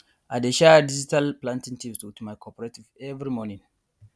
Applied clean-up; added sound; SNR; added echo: none; none; none; none.